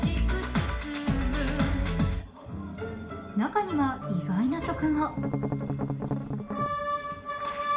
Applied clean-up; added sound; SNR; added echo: none; Strum; 2 dB; reverberation time 0.4 s.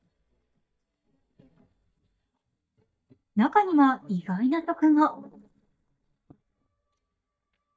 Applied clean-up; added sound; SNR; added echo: neural mask model DeepFilterNet 3.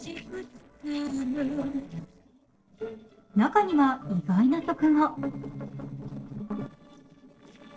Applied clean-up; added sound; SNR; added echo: neural separator model SepFormer DNS4.